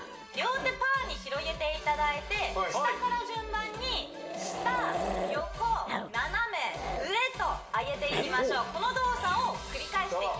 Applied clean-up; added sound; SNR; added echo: none; Growling; 9 dB; reverberation time 0.2 s.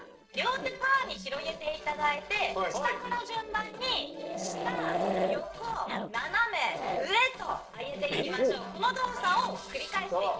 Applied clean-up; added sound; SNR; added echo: neural separator model SepFormer DNS4.